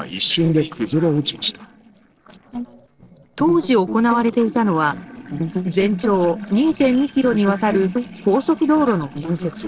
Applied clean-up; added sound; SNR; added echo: neural separator model SepFormer DNS4.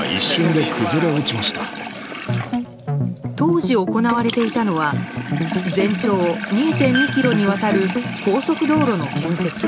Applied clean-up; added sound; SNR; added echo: none; Sink (filling or washing) / Water tap, faucet; 10 dB; none.